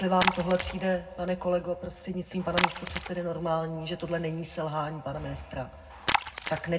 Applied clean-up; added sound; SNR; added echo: none; Splash, splatter; 1 dB; reverberation time 0.3 s.